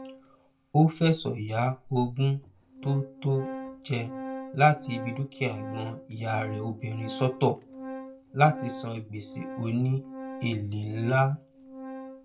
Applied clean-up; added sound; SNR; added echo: none; Organ; 13 dB; reverberation time 0.2 s.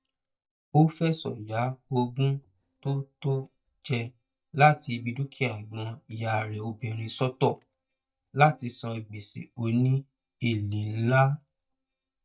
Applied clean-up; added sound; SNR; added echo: neural mask model DeepFilterNet 3.